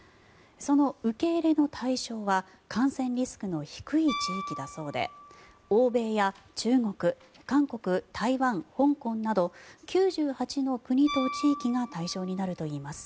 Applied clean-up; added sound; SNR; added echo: none; Piano; 16 dB; none.